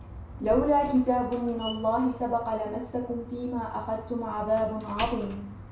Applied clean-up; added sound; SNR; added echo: none; Slam; 13 dB; reverberation time 0.6 s.